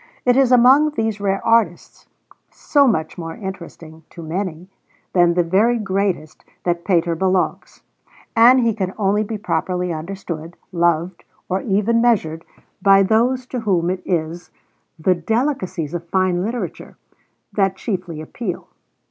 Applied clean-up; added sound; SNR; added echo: none; none; none; none.